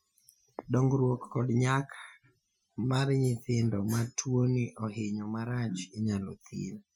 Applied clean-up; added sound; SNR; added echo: classical method Wiener filter.